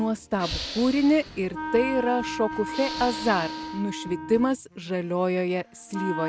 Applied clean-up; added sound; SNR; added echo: none; Hiss / Breathing + Wind instrument, woodwind instrument; 9 dB; none.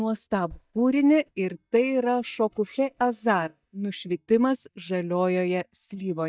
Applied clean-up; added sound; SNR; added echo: neural mask model DeepFilterNet 3.